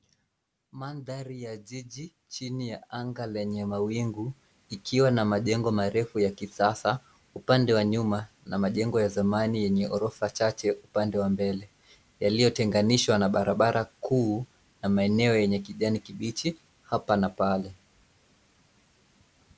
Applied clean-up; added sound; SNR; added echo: none; none; none; none.